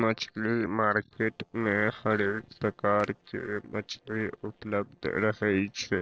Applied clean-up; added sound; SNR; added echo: neural separator model SepFormer DNS4.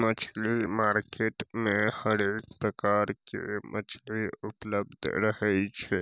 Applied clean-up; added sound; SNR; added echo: none; none; none; none.